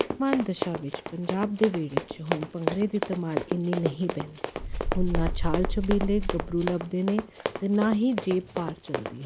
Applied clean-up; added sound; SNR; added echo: none; Run + Wind; 2 dB; none.